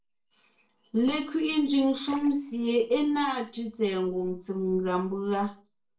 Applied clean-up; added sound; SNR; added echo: neural separator model SepFormer DNS4.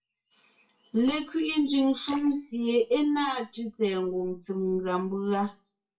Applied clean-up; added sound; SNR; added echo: classical method WPE with log-MMSE.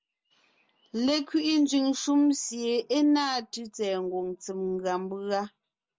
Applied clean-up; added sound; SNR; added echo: none; none; none; none.